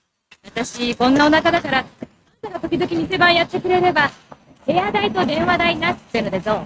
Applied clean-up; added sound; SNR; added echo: neural mask model RNNoise.